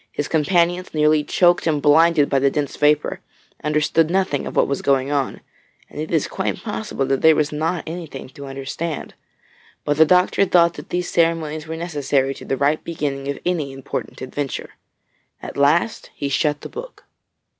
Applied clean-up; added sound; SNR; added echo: none; none; none; none.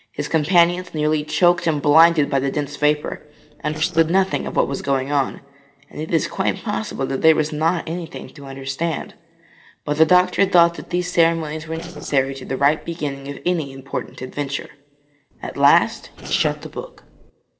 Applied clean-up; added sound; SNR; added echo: neural separator model SepFormer DNS4.